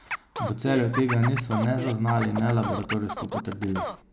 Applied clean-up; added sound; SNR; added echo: none; Scratching (performance technique); 8 dB; none.